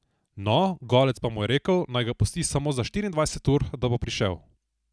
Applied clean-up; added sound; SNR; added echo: none; none; none; none.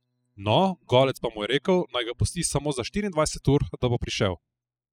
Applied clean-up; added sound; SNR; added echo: classical method spectral subtraction.